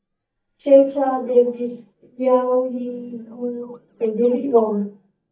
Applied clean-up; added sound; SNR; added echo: neural mask model DeepFilterNet 3.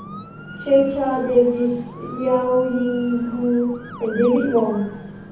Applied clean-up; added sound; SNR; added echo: none; Motor vehicle (road) / Siren; 19 dB; reverberation time 0.9 s.